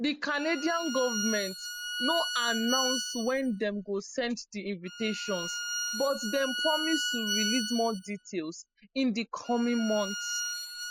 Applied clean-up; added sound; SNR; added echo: classical method spectral subtraction.